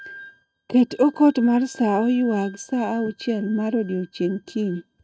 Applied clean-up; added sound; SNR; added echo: neural mask model RNNoise.